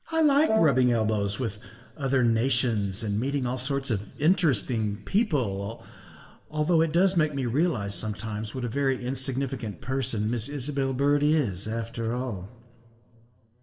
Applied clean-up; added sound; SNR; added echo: none; Brass instrument; 7 dB; reverberation time 2.1 s.